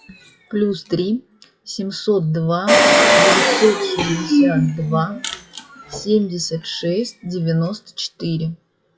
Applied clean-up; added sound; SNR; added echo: classical method WPE with log-MMSE.